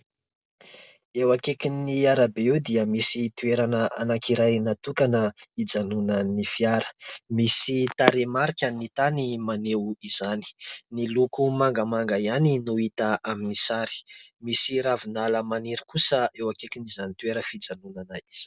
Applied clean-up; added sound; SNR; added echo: none; none; none; none.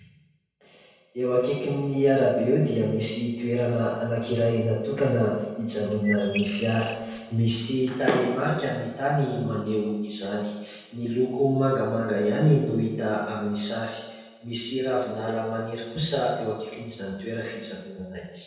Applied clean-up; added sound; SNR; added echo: none; Bird; 12 dB; reverberation time 1.2 s.